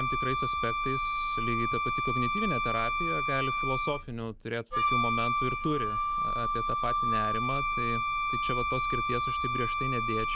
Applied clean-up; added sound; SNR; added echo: none; Wind instrument, woodwind instrument; -5 dB; none.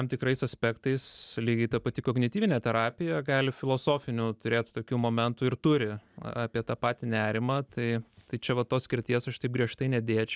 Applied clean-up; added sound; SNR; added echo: none; none; none; none.